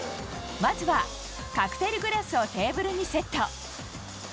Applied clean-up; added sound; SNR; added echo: none; none; none; none.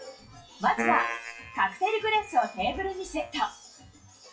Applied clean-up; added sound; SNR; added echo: classical method WPE with log-MMSE.